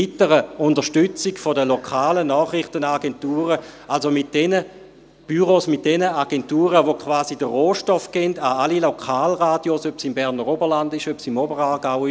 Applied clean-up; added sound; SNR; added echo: none; none; none; none.